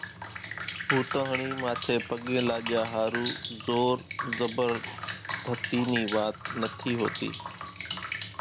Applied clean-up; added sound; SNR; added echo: none; Drip; 3 dB; none.